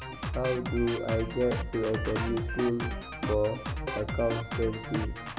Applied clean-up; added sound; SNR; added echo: none; Drum kit; 3 dB; none.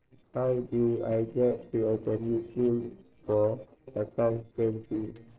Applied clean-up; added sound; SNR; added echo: neural separator model SepFormer DNS4.